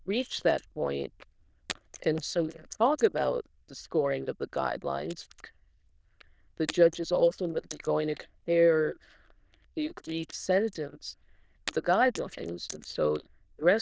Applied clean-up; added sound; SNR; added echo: neural diffusion model UNIVERSE++.